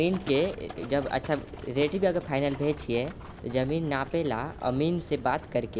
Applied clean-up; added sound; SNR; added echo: none; Livestock, farm animals, working animals; 14 dB; none.